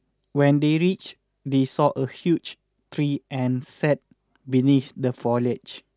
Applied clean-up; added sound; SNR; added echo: none; none; none; none.